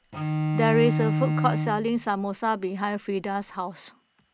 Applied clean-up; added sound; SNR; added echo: none; Bowed string instrument; 1 dB; none.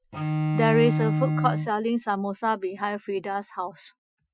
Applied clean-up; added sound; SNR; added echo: classical method Wiener filter.